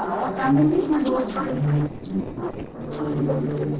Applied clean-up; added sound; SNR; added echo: neural separator model SepFormer DNS4.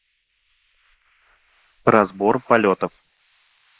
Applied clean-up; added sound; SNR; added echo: neural mask model Resemble Enhance denoiser.